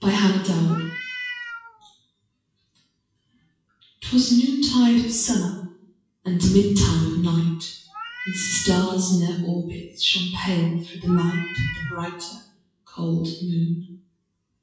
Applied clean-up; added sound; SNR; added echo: classical method WPE with log-MMSE.